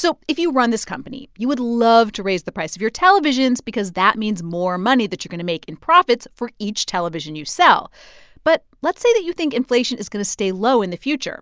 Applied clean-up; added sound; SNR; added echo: none; none; none; none.